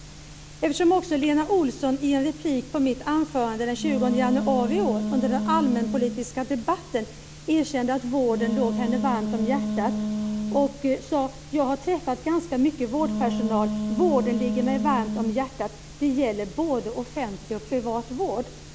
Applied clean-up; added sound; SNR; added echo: none; Wind instrument, woodwind instrument; 3 dB; none.